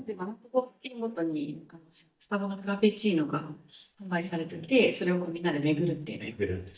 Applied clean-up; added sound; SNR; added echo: neural mask model DeepFilterNet 3.